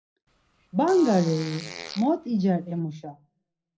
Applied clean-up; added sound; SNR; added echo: none; Fart; 16 dB; reverberation time 0.5 s.